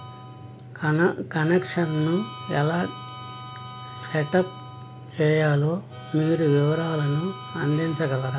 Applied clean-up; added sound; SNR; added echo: none; Harmonica; 17 dB; none.